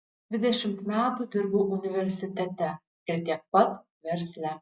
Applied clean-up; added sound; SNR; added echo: none; none; none; none.